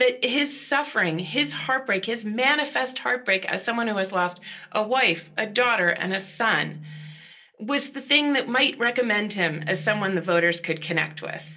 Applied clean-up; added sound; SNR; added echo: none; none; none; reverberation time 0.2 s.